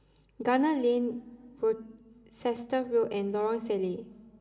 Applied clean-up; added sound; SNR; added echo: none; none; none; reverberation time 1.7 s.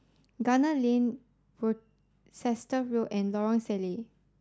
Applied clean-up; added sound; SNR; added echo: none; none; none; none.